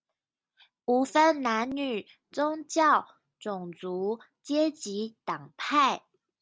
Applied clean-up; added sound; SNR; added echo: none; none; none; none.